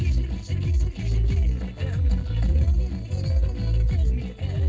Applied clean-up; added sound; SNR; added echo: neural separator model SepFormer DNS4.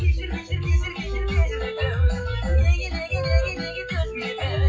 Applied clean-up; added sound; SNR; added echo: classical method WPE with log-MMSE.